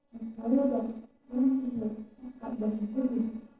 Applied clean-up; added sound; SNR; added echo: neural separator model SepFormer DNS4.